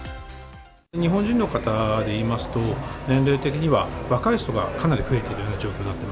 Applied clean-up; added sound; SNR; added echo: none; none; none; none.